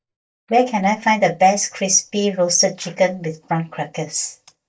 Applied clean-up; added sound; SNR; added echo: neural mask model DeepFilterNet 3.